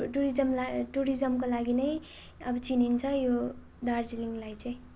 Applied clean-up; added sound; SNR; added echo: none; none; none; none.